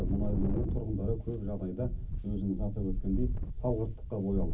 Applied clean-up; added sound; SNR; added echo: none; Wind; -1 dB; reverberation time 0.3 s.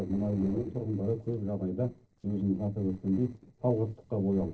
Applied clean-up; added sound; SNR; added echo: neural separator model SepFormer DNS4.